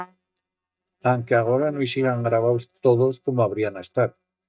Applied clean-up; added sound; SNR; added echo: neural mask model DeepFilterNet 3.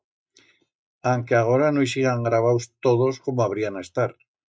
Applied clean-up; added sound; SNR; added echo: none; none; none; none.